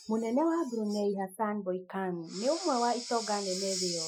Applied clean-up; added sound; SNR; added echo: classical method Wiener filter.